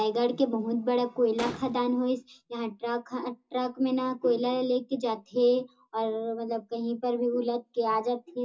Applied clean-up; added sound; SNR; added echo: none; Gunshot, gunfire; 12 dB; reverberation time 0.2 s.